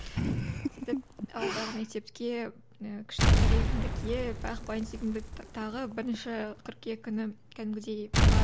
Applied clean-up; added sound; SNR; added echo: none; Explosion; -5 dB; none.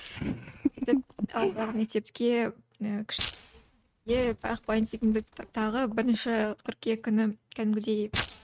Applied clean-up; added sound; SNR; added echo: neural mask model RNNoise.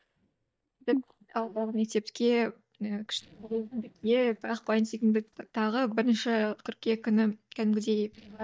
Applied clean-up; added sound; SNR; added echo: neural mask model DeepFilterNet 3.